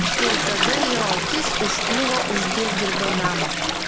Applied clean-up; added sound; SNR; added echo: none; Toilet flush; -5 dB; none.